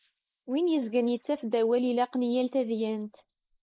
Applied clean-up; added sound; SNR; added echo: neural mask model Resemble Enhance denoiser.